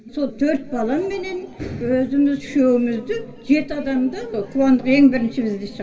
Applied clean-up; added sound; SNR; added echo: none; none; none; reverberation time 2.3 s.